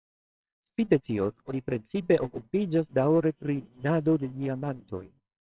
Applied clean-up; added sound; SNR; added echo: neural separator model SepFormer WHAMR!.